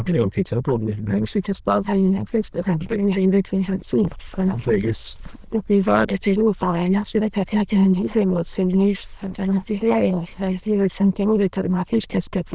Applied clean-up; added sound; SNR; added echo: neural diffusion model UNIVERSE++.